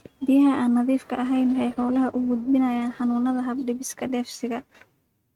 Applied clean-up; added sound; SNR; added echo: neural mask model RNNoise.